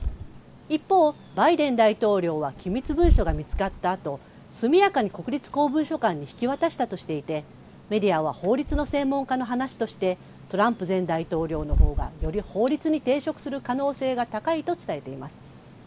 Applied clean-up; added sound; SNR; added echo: none; Wind / Bird; 7 dB; none.